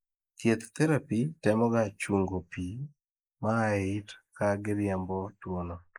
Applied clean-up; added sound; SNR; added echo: neural mask model Resemble Enhance denoiser.